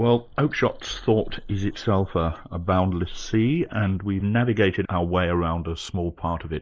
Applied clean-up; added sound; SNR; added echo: neural mask model Resemble Enhance denoiser.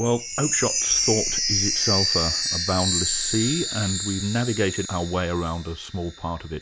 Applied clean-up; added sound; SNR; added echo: none; Chime; 0 dB; none.